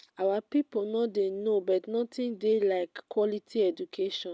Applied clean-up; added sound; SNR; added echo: none; none; none; none.